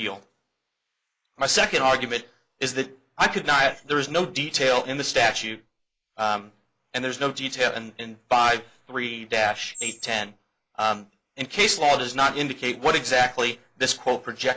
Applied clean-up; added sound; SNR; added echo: neural mask model Resemble Enhance denoiser.